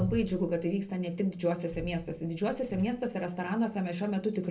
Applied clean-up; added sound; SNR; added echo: none; none; none; reverberation time 0.3 s.